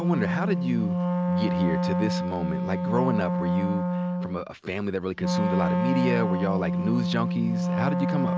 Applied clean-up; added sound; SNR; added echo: none; Wind instrument, woodwind instrument; -3 dB; none.